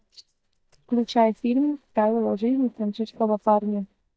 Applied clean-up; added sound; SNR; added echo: neural mask model DeepFilterNet 3.